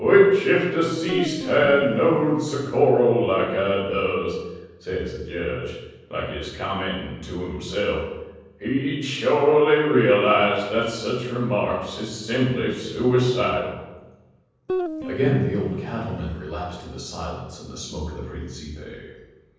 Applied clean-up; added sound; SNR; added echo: none; Guitar; 9 dB; reverberation time 1.1 s.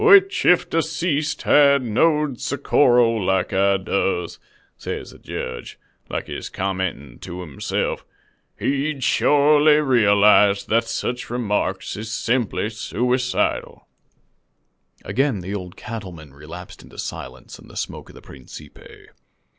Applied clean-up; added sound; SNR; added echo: none; none; none; none.